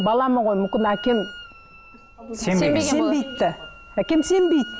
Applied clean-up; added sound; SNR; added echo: none; Wind instrument, woodwind instrument; 17 dB; none.